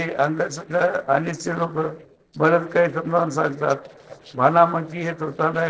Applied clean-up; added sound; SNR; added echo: neural separator model SepFormer DNS4.